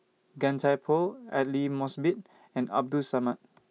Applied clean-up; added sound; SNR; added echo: none; none; none; none.